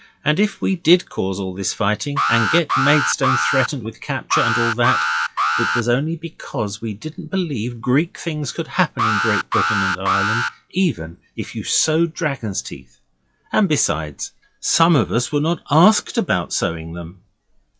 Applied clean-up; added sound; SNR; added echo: classical method log-MMSE.